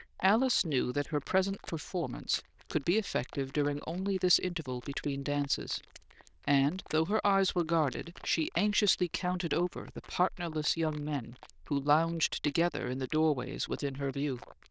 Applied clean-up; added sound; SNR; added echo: neural diffusion model UNIVERSE++.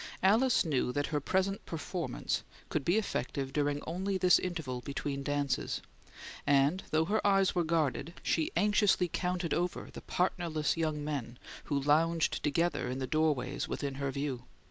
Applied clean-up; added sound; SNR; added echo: none; none; none; none.